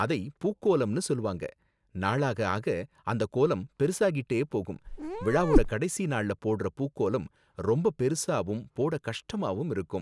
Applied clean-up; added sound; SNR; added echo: none; Meow; -3 dB; none.